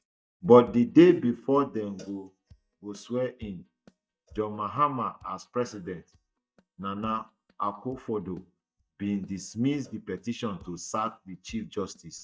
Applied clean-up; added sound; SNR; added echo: neural mask model DeepFilterNet 3.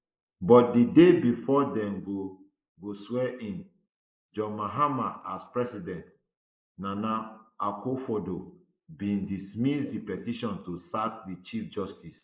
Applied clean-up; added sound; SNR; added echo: neural mask model Resemble Enhance denoiser.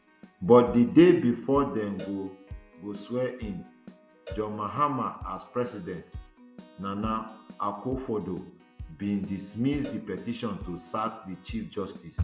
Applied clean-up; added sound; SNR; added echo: none; Cowbell + Keyboard (musical); 18 dB; none.